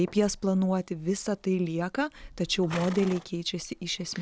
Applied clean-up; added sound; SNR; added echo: none; Livestock, farm animals, working animals; 18 dB; none.